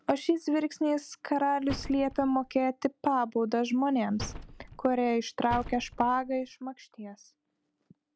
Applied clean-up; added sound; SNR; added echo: none; Slam; 13 dB; none.